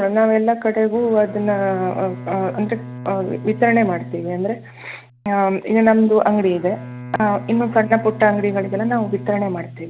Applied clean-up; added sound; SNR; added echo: none; Bowed string instrument; 15 dB; none.